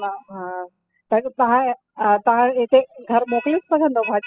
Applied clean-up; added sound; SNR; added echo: classical method spectral subtraction.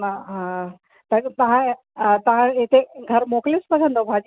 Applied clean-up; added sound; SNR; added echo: none; none; none; none.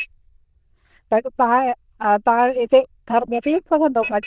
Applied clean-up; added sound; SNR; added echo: neural diffusion model UNIVERSE++.